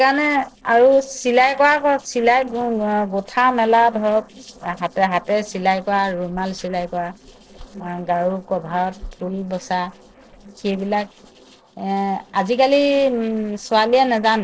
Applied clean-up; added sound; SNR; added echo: neural separator model SepFormer DNS4.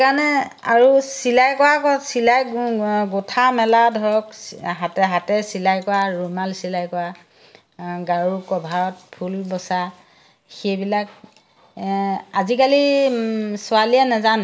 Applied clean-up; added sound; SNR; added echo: none; none; none; none.